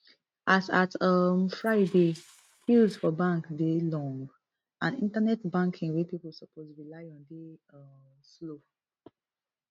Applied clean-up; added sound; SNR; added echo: neural mask model RNNoise.